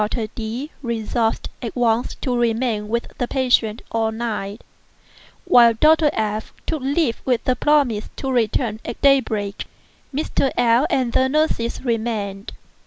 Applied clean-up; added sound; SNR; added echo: none; none; none; none.